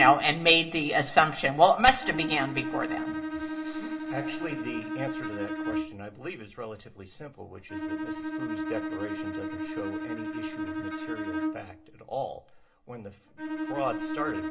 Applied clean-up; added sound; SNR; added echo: none; Bowed string instrument; 6 dB; reverberation time 0.2 s.